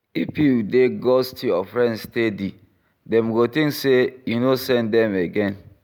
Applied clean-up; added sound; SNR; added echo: none; none; none; none.